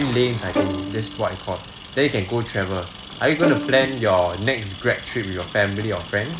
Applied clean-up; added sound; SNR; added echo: none; Bowed string instrument + Engine; 7 dB; none.